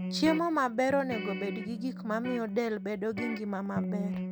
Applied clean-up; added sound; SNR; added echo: none; Electric guitar; 7 dB; none.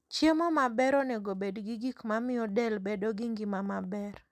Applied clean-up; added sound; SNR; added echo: none; none; none; none.